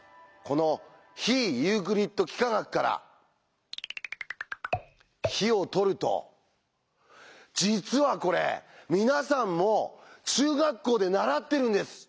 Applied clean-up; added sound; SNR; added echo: none; none; none; none.